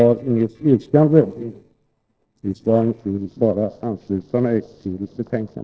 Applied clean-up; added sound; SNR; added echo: neural separator model SepFormer DNS4.